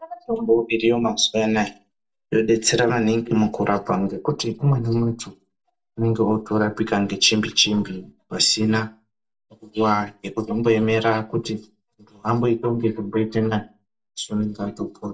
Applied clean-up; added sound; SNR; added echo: none; none; none; reverberation time 0.2 s.